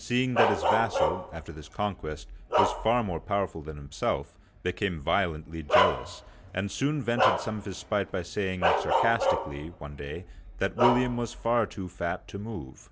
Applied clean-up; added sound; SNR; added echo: none; Bark; 1 dB; none.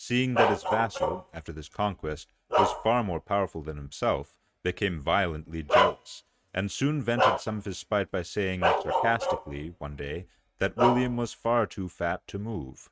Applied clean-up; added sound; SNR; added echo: neural mask model RNNoise.